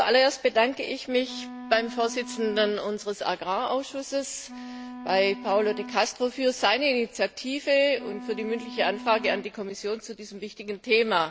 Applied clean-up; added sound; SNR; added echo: none; Wind instrument, woodwind instrument; 15 dB; none.